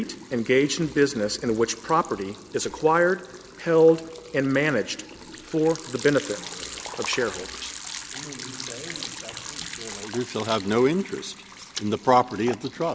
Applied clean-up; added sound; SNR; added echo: none; Liquid; 14 dB; none.